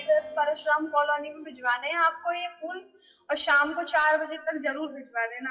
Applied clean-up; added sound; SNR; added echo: classical method WPE with log-MMSE.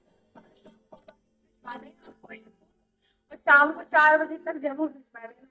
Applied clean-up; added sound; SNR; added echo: neural mask model DeepFilterNet 3.